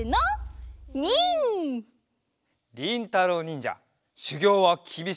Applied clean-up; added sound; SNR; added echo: none; none; none; none.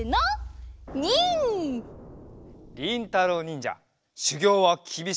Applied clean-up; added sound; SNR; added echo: none; Explosion; 18 dB; none.